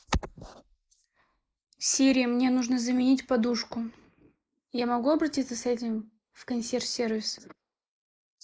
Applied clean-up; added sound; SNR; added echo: neural mask model Resemble Enhance denoiser.